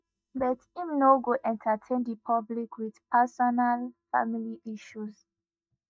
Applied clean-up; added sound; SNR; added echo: neural mask model DeepFilterNet 3.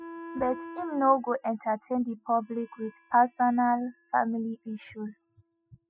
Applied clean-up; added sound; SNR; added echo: classical method spectral subtraction.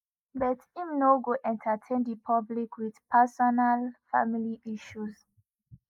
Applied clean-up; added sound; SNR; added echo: neural mask model Resemble Enhance denoiser.